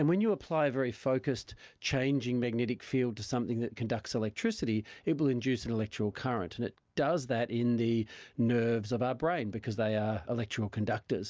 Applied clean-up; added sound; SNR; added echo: none; none; none; none.